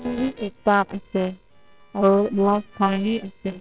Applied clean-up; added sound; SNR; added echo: neural separator model SepFormer WHAMR!.